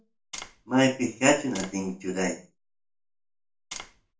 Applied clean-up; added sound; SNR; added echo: none; Tap; 13 dB; reverberation time 0.3 s.